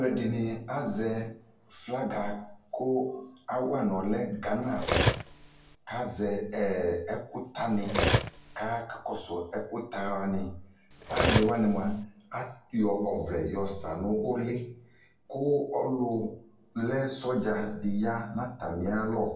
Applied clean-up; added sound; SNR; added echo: none; Cutlery, silverware; -2 dB; reverberation time 0.2 s.